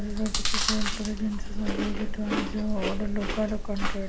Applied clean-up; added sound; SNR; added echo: none; Chewing, mastication; -3 dB; none.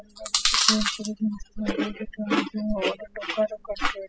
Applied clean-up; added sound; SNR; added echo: classical method spectral subtraction.